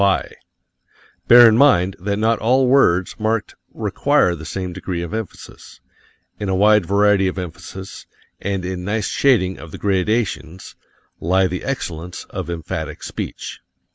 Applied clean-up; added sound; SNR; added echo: none; none; none; none.